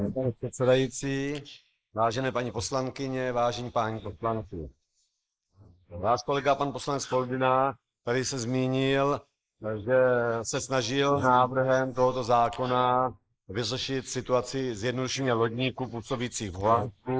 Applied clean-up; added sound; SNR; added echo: neural mask model Resemble Enhance denoiser.